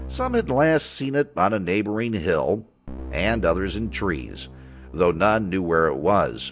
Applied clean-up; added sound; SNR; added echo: none; Keyboard (musical); 15 dB; none.